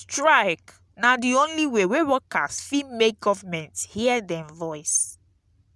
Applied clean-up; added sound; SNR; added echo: none; none; none; none.